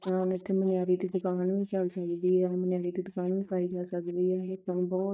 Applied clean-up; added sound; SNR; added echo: neural mask model DeepFilterNet 3.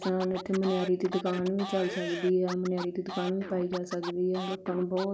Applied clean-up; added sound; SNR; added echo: none; Scratching (performance technique); 11 dB; none.